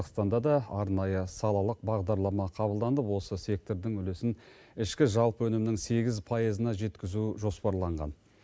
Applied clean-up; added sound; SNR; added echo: none; none; none; none.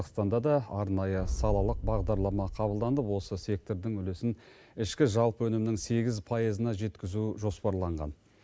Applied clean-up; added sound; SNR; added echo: none; Boom; 6 dB; none.